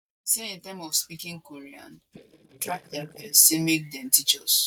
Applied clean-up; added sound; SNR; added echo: neural mask model DeepFilterNet 3.